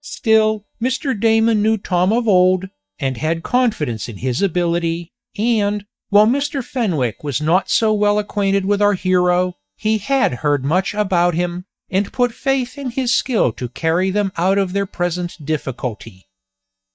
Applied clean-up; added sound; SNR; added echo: neural mask model DeepFilterNet 3.